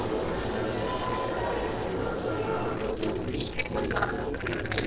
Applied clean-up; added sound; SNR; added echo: neural separator model SepFormer DNS4.